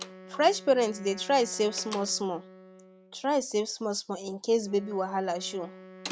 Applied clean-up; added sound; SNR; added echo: none; Wind instrument, woodwind instrument + Slam; 17 dB; none.